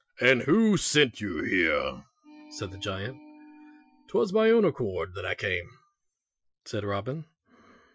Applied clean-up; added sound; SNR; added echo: classical method Wiener filter.